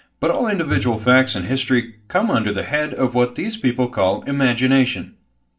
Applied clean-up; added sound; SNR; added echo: none; Bowed string instrument; 13 dB; reverberation time 0.3 s.